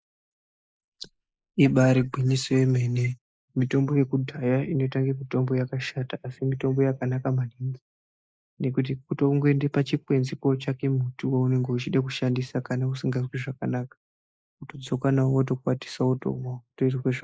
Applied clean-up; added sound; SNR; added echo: neural mask model Resemble Enhance denoiser.